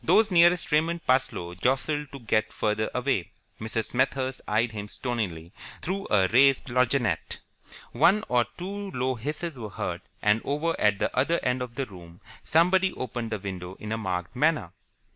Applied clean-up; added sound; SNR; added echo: none; none; none; none.